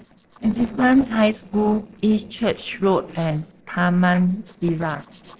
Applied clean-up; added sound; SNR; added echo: neural separator model SepFormer DNS4.